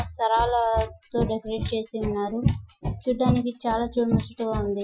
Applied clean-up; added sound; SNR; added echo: classical method Wiener filter.